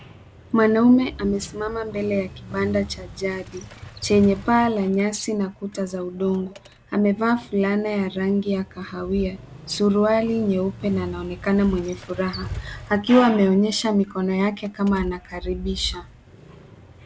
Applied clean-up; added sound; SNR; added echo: none; Motorcycle; 18 dB; none.